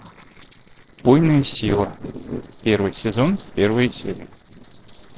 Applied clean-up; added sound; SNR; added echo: neural separator model SepFormer DNS4.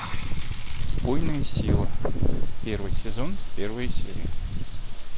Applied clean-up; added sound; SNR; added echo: none; Bathtub (filling or washing) / Water; 20 dB; none.